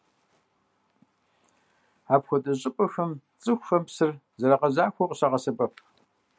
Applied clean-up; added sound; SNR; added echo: none; none; none; none.